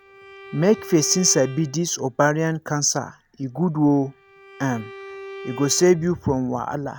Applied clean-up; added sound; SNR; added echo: none; Bowed string instrument; 18 dB; none.